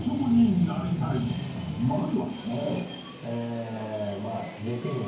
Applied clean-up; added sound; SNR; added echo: none; Subway, metro, underground; 14 dB; reverberation time 0.9 s.